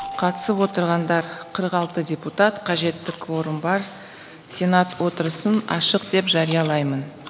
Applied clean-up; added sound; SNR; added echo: none; Chewing, mastication + Keyboard (musical); 19 dB; none.